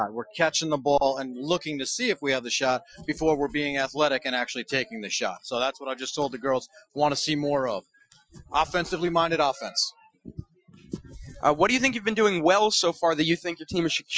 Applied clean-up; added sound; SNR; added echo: classical method Wiener filter.